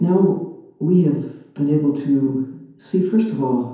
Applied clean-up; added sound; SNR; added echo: none; none; none; reverberation time 0.9 s.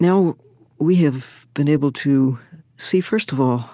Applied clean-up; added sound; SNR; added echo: none; none; none; none.